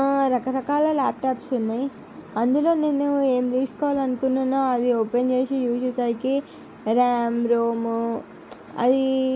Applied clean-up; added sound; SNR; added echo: none; none; none; none.